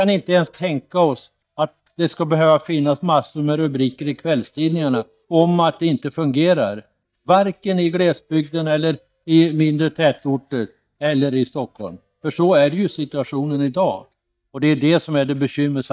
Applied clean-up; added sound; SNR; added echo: neural mask model DeepFilterNet 3.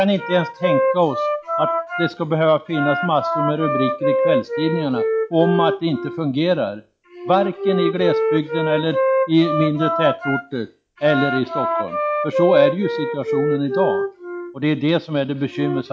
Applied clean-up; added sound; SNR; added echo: classical method log-MMSE.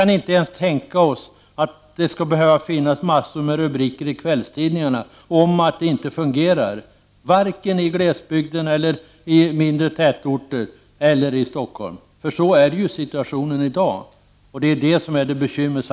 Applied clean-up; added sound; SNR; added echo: none; none; none; none.